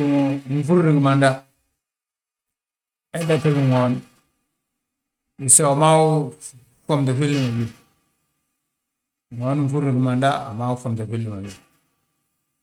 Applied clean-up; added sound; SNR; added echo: neural mask model RNNoise.